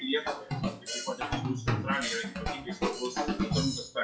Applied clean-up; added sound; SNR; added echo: classical method WPE with log-MMSE.